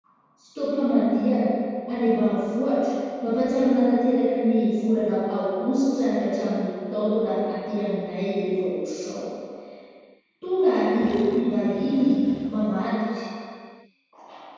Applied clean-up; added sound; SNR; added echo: none; Accelerating, revving, vroom; 18 dB; reverberation time 2.1 s.